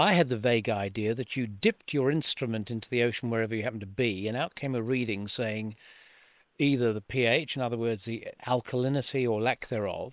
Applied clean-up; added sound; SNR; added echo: neural separator model SepFormer WHAM!.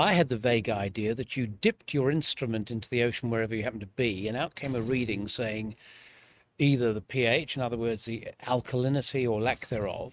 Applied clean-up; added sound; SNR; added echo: neural mask model RNNoise.